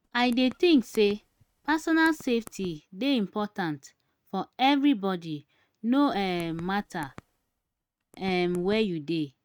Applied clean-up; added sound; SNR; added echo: neural mask model RNNoise.